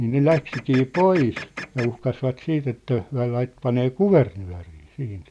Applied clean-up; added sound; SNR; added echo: none; Printer; 13 dB; none.